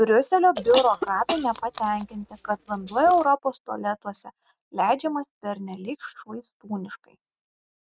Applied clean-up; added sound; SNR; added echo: neural mask model RNNoise.